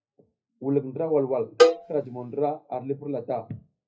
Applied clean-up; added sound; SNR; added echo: classical method WPE with log-MMSE.